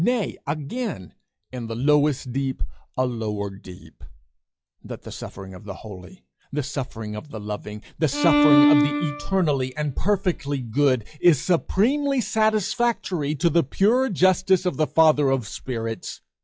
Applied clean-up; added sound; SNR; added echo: classical method log-MMSE.